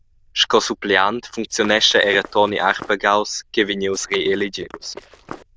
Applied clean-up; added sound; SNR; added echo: neural diffusion model UNIVERSE++.